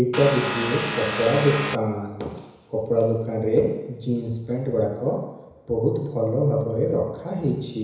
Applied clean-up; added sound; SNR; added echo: none; Vehicle; 4 dB; reverberation time 1.0 s.